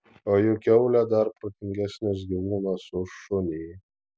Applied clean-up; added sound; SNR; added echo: none; none; none; none.